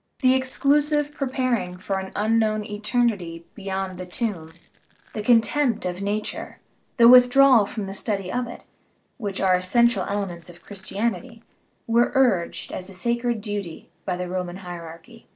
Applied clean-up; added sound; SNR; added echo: neural separator model SepFormer DNS4.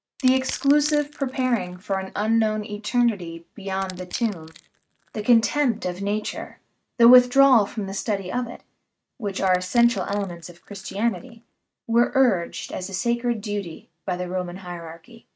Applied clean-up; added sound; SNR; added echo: neural mask model RNNoise.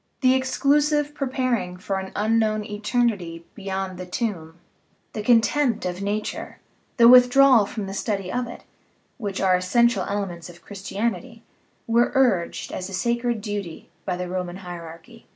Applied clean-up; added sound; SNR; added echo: none; none; none; none.